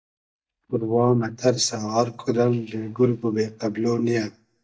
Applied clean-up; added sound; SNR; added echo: neural mask model DeepFilterNet 3.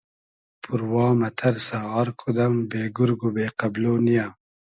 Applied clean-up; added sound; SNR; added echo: none; none; none; none.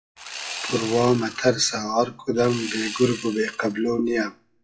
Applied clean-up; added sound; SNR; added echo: classical method WPE with log-MMSE.